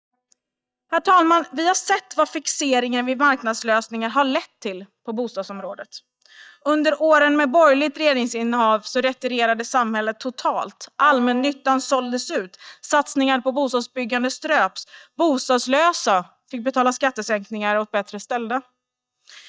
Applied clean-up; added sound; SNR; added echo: neural mask model DeepFilterNet 3.